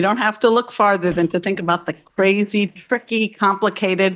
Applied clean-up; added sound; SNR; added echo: neural mask model DeepFilterNet 3.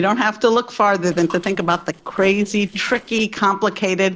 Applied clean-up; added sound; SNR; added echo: neural separator model SepFormer DNS4.